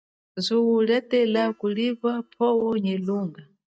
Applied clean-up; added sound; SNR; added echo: neural mask model DeepFilterNet 3.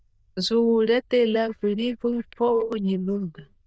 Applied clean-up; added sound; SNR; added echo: neural diffusion model UNIVERSE++.